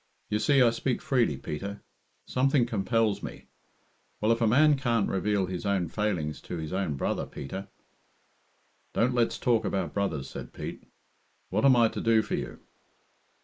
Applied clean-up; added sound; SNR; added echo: neural mask model Resemble Enhance denoiser.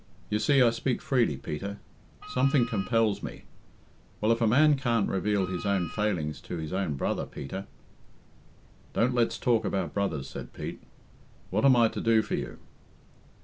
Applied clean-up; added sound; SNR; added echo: none; Wind instrument, woodwind instrument; 16 dB; none.